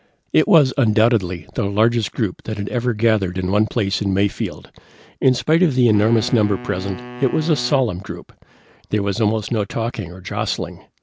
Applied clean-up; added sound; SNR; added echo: none; Wind instrument, woodwind instrument; 15 dB; none.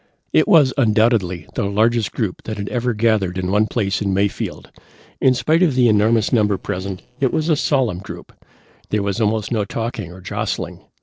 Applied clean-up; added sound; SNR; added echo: neural separator model SepFormer DNS4.